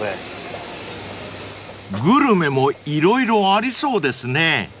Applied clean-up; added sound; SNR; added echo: none; none; none; none.